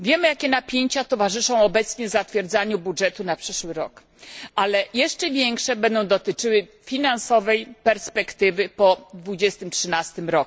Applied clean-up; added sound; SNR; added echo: none; none; none; none.